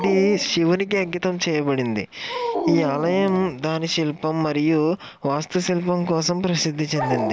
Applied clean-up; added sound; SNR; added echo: none; Dog; 10 dB; none.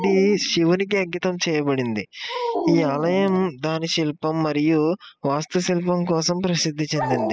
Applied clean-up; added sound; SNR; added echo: classical method spectral subtraction.